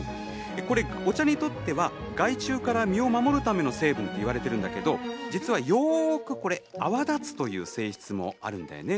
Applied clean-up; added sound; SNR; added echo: none; none; none; none.